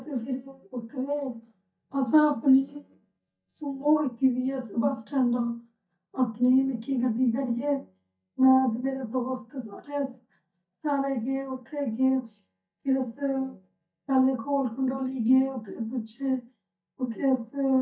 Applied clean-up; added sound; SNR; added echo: neural mask model DeepFilterNet 3.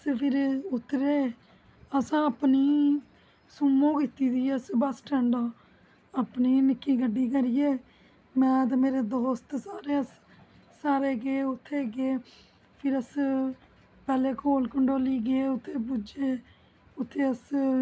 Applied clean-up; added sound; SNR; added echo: none; none; none; none.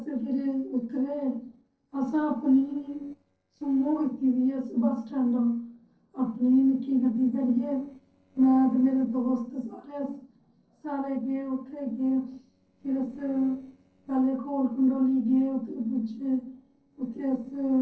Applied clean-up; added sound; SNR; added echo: neural separator model SepFormer DNS4.